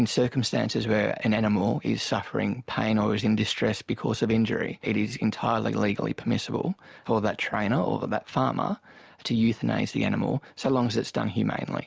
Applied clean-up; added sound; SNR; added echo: none; none; none; none.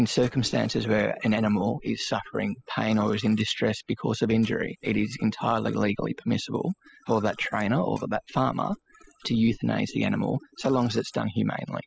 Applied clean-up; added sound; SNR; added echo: classical method spectral subtraction.